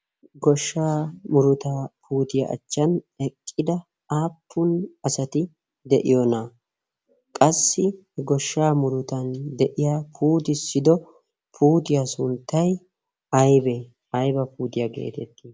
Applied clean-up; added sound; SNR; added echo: none; none; none; none.